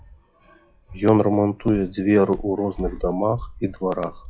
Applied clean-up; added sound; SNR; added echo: classical method log-MMSE.